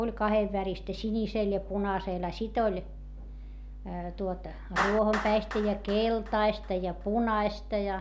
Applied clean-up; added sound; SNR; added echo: none; Clapping; 12 dB; none.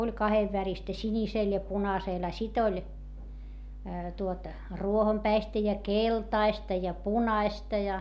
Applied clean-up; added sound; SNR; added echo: none; none; none; none.